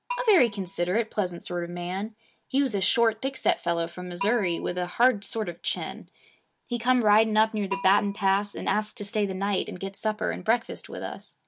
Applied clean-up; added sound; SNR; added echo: none; Bell; 16 dB; none.